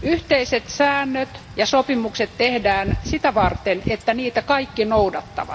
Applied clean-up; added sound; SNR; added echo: none; Wind / Rain; 11 dB; none.